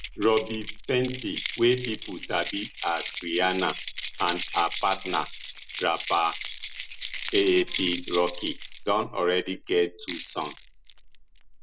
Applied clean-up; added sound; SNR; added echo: none; Keys jangling; 8 dB; none.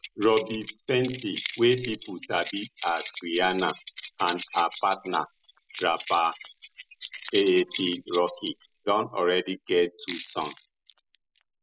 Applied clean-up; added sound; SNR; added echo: classical method spectral subtraction.